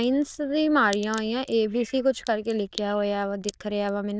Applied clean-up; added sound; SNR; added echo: neural diffusion model UNIVERSE++.